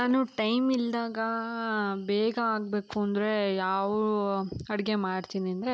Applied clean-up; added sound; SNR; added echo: none; none; none; none.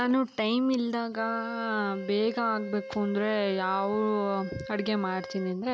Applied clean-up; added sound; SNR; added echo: none; Wind instrument, woodwind instrument; 14 dB; none.